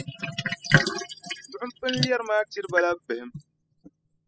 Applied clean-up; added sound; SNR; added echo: classical method spectral subtraction.